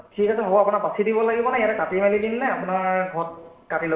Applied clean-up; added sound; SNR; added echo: neural separator model SepFormer DNS4.